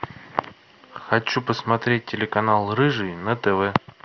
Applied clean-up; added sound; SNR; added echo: none; none; none; none.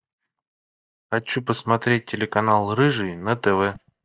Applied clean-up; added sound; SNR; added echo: neural mask model DeepFilterNet 3.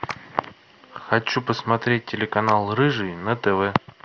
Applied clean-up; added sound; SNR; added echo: none; Clapping; 19 dB; none.